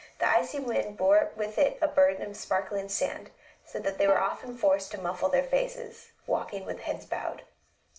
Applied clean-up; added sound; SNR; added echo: none; Bowed string instrument; 19 dB; reverberation time 0.4 s.